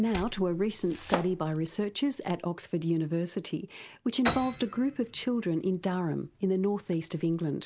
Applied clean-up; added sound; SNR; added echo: none; Domestic sounds, home sounds + Piano; 11 dB; none.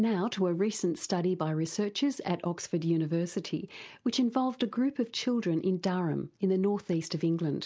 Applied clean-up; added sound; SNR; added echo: none; none; none; none.